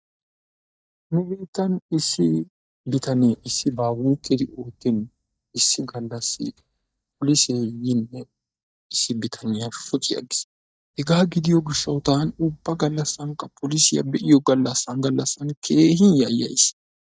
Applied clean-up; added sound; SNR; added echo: neural mask model DeepFilterNet 3.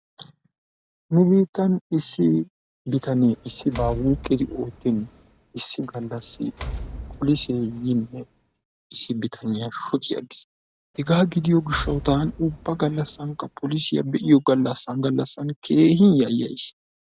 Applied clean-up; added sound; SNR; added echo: none; Door; 15 dB; none.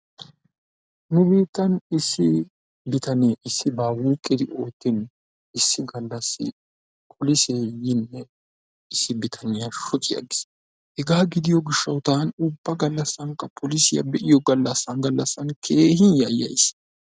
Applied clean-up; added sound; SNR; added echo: none; none; none; none.